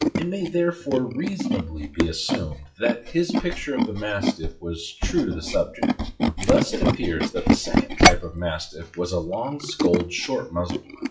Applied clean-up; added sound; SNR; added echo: classical method WPE with log-MMSE.